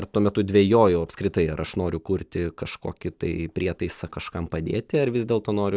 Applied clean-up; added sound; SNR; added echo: none; none; none; none.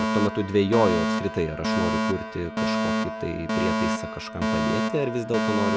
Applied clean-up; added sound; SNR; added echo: none; Alarm; -1 dB; none.